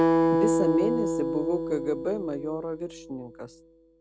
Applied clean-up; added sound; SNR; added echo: none; Acoustic guitar; -4 dB; none.